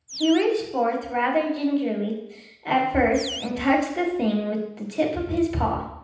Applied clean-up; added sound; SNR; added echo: none; Animal; 18 dB; reverberation time 0.9 s.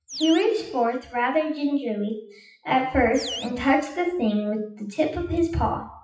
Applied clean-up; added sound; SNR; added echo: classical method WPE with log-MMSE.